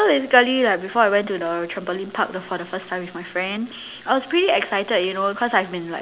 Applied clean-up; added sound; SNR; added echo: none; none; none; none.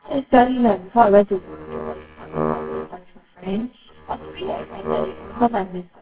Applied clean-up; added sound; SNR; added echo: neural separator model SepFormer WHAMR!.